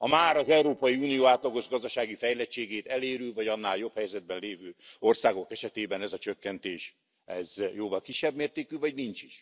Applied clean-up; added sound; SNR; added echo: neural separator model SepFormer DNS4.